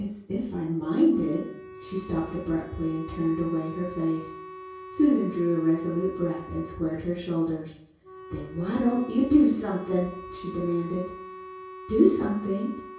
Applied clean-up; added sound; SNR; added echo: none; Wind instrument, woodwind instrument; 16 dB; reverberation time 0.6 s.